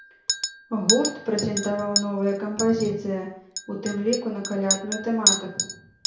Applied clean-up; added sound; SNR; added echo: none; Chink, clink; 2 dB; reverberation time 0.6 s.